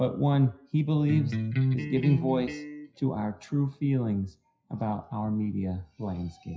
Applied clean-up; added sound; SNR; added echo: classical method WPE with log-MMSE.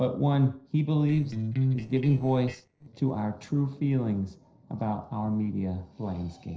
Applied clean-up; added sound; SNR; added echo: neural separator model SepFormer DNS4.